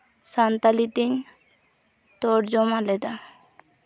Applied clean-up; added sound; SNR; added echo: none; none; none; none.